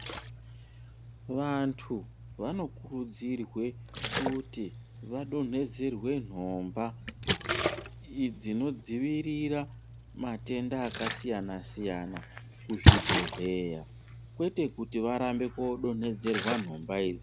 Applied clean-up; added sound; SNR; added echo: none; Splash, splatter; 0 dB; none.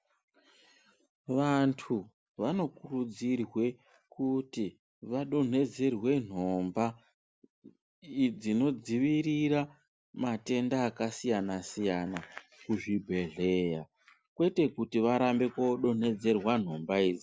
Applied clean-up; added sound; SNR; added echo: none; none; none; none.